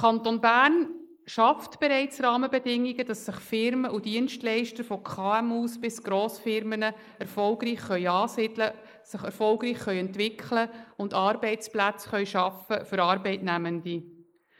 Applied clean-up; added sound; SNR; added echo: neural mask model Resemble Enhance denoiser.